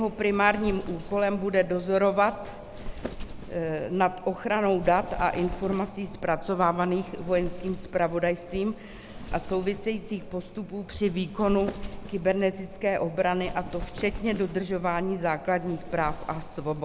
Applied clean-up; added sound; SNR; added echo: none; Wind; 12 dB; none.